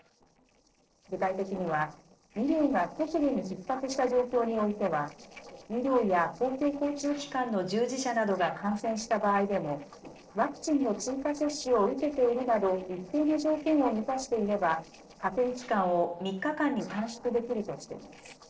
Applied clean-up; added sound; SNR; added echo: neural separator model SepFormer DNS4.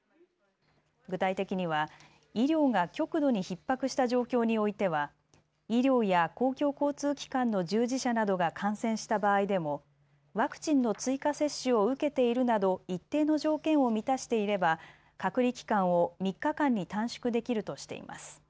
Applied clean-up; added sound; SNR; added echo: none; none; none; none.